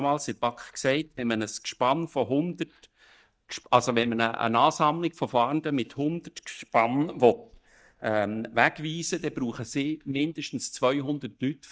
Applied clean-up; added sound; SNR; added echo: neural mask model DeepFilterNet 3.